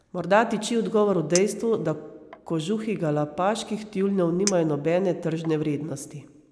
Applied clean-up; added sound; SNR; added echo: none; Chink, clink; 16 dB; none.